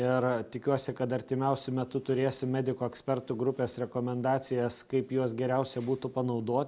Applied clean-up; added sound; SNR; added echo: none; none; none; none.